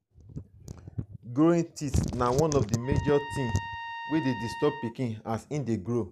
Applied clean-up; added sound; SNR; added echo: none; Trumpet; 12 dB; none.